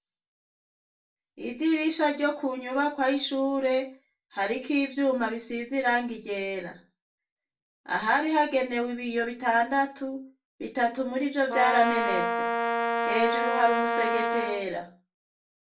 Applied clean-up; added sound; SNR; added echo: none; Brass instrument; -1 dB; reverberation time 0.3 s.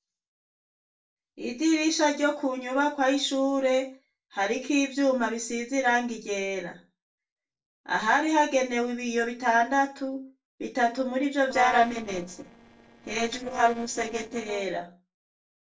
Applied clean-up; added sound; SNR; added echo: neural separator model SepFormer DNS4.